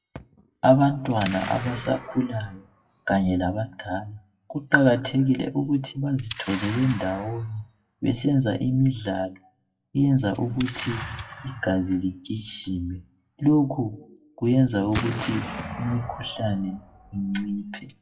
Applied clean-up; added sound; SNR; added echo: classical method WPE with log-MMSE.